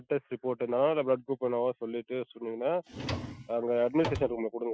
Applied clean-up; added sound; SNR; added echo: classical method Wiener filter.